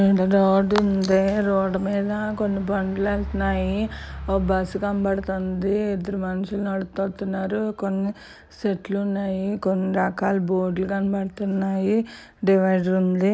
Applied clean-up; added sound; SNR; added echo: none; none; none; none.